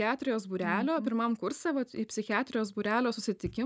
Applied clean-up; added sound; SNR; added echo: none; none; none; none.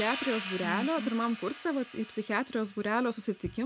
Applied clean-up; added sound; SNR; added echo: none; Hi-hat; 10 dB; none.